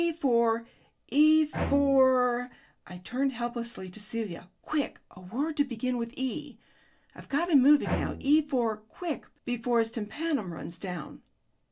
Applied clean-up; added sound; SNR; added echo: none; Bowed string instrument; 9 dB; none.